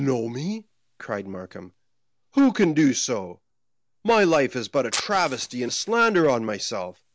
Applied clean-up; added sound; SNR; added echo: neural mask model Resemble Enhance denoiser.